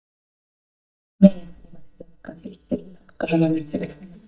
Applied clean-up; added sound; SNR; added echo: neural mask model DeepFilterNet 3.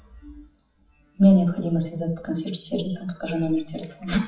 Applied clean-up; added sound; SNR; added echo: classical method WPE with log-MMSE.